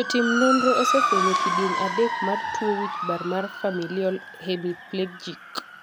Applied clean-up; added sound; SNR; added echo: none; Motor vehicle (road) / Siren; 1 dB; none.